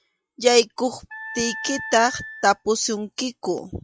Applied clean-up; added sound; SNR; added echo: classical method log-MMSE.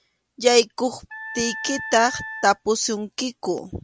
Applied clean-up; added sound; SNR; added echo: none; Wind instrument, woodwind instrument; 12 dB; none.